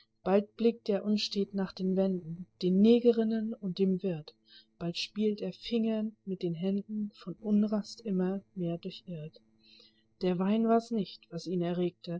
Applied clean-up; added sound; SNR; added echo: neural separator model SepFormer DNS4.